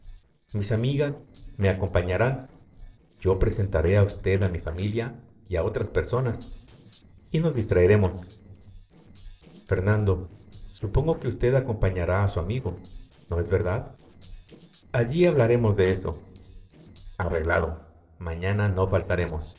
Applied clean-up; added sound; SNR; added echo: neural separator model SepFormer DNS4.